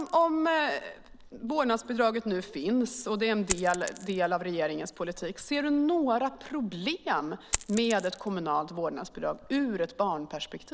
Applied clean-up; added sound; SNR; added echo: none; Coin (dropping); 14 dB; none.